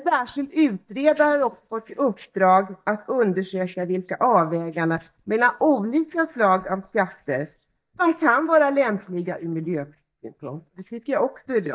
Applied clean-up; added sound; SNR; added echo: neural mask model DeepFilterNet 3.